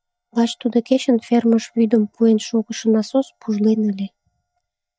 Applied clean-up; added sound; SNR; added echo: neural mask model DeepFilterNet 3.